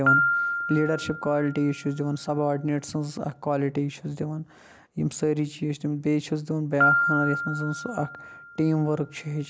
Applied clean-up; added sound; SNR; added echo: none; Piano; 3 dB; none.